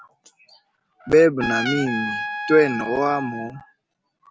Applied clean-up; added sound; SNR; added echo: none; Trumpet; 8 dB; none.